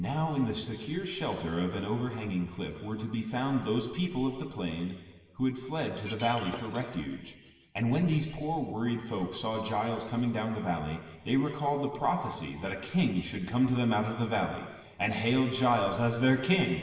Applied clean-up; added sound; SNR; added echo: none; Shatter; 12 dB; reverberation time 1.5 s.